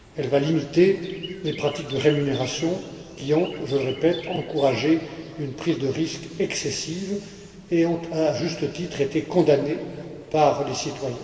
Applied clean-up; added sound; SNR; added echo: none; Chirp, tweet; 20 dB; reverberation time 2.4 s.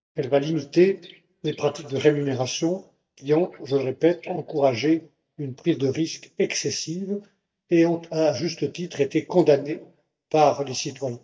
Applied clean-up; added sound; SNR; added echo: neural mask model DeepFilterNet 3.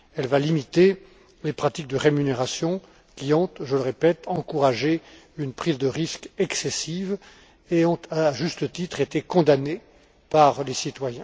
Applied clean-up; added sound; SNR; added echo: none; none; none; none.